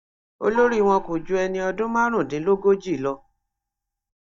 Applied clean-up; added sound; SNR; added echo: neural mask model DeepFilterNet 3.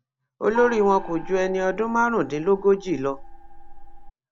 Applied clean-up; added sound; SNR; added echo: none; Gong; 12 dB; none.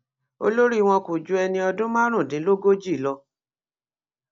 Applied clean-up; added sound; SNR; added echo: none; none; none; none.